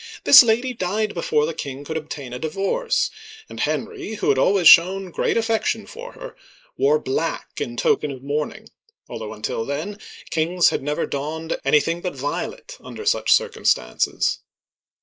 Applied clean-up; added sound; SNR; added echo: neural mask model Resemble Enhance denoiser.